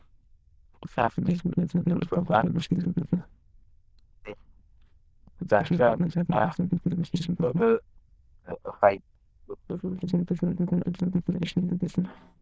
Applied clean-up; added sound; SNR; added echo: neural diffusion model UNIVERSE++.